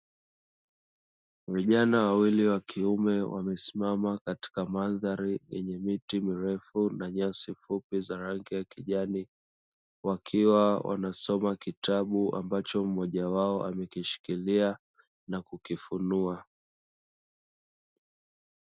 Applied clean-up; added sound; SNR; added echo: none; none; none; none.